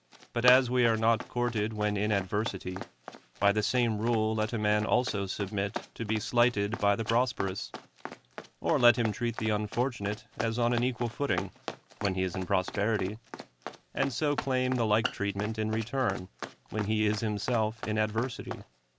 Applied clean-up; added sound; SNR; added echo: none; Run; 12 dB; none.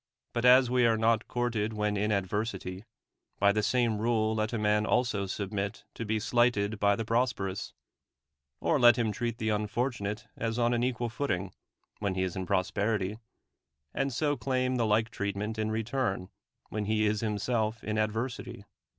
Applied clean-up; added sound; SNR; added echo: none; none; none; none.